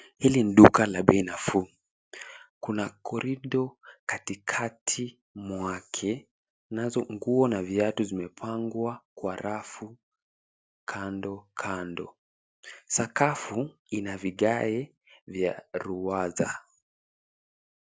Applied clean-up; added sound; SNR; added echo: none; none; none; none.